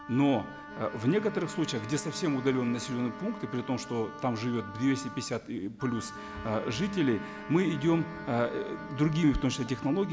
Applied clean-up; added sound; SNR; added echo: none; Wind instrument, woodwind instrument + Wind instrument, woodwind instrument; 13 dB; none.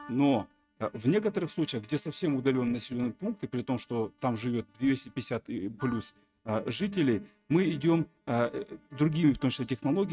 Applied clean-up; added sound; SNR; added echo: neural mask model RNNoise.